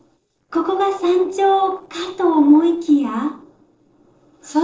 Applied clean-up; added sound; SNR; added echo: neural separator model SepFormer DNS4.